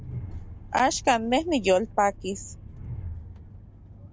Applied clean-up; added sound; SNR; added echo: none; Train; 12 dB; none.